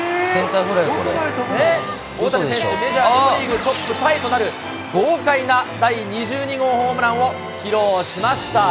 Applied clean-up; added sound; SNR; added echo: none; none; none; none.